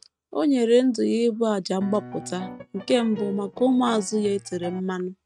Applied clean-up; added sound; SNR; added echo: neural mask model RNNoise.